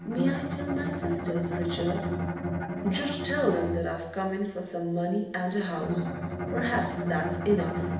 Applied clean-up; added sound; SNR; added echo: none; Bowed string instrument; 2 dB; reverberation time 0.8 s.